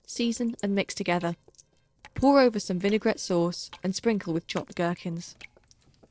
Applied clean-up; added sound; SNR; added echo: neural separator model SepFormer DNS4.